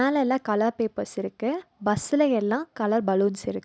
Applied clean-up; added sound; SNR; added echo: none; none; none; none.